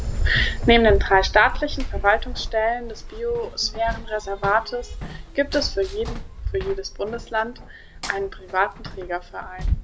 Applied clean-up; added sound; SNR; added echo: none; Run; 5 dB; none.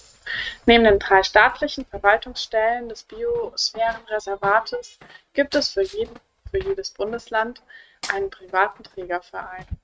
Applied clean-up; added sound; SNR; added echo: neural mask model RNNoise.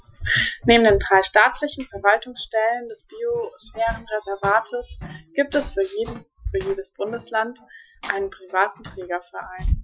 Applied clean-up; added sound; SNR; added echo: classical method Wiener filter.